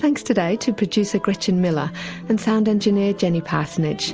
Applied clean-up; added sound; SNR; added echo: none; none; none; none.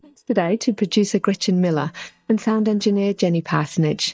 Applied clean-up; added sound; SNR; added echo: neural mask model DeepFilterNet 3.